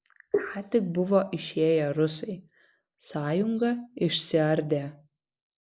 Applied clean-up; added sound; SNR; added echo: neural mask model Resemble Enhance denoiser.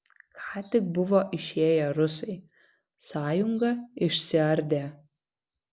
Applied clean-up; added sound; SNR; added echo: none; none; none; none.